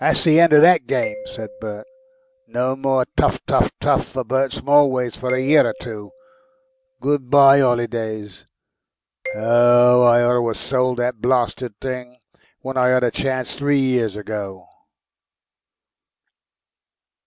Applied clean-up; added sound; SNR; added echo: none; Marimba, xylophone; 18 dB; none.